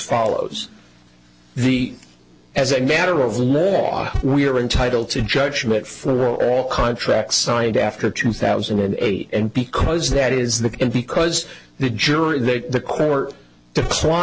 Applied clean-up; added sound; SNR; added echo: none; none; none; none.